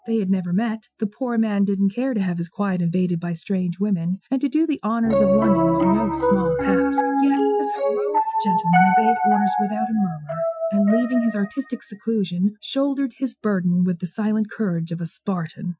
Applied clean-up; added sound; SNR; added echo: classical method Wiener filter.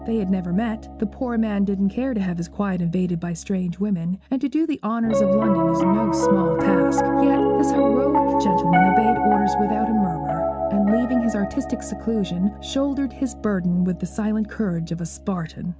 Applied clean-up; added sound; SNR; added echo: none; Piano; 1 dB; none.